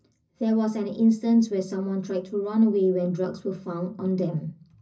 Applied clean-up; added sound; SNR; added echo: none; none; none; reverberation time 0.4 s.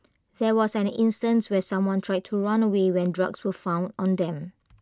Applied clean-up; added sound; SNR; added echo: none; none; none; none.